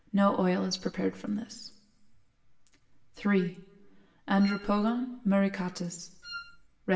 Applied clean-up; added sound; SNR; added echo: none; Wind instrument, woodwind instrument; 15 dB; reverberation time 0.9 s.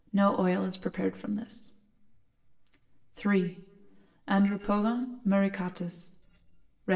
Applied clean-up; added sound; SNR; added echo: neural separator model SepFormer DNS4.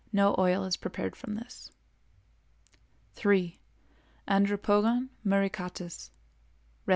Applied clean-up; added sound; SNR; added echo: none; none; none; none.